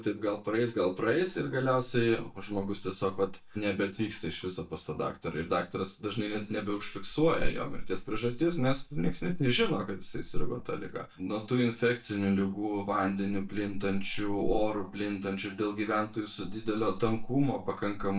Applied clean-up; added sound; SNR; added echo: neural mask model DeepFilterNet 3.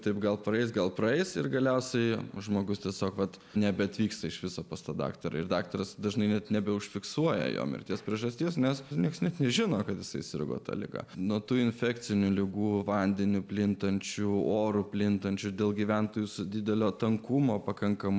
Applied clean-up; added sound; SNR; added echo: none; none; none; none.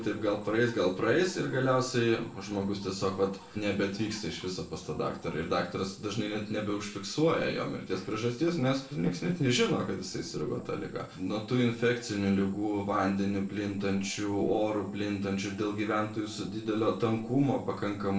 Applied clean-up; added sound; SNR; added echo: neural separator model SepFormer DNS4.